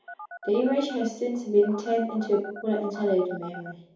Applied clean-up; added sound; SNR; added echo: none; Telephone; 15 dB; reverberation time 2.7 s.